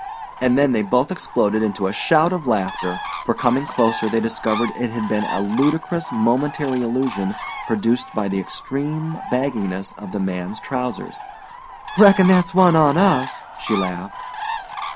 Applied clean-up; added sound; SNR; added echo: none; Bird; 11 dB; none.